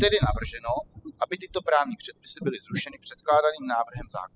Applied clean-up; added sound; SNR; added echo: classical method spectral subtraction.